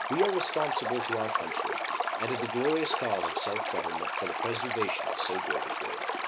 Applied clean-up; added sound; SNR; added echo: none; Stream; -1 dB; none.